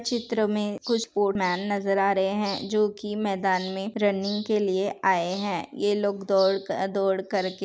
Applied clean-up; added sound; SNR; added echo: none; none; none; none.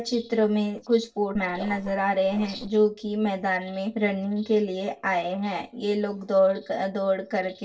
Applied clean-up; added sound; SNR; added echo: neural separator model SepFormer DNS4.